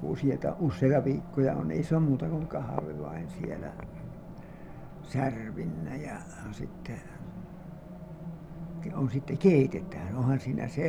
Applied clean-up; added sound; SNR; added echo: none; Race car, auto racing; 11 dB; none.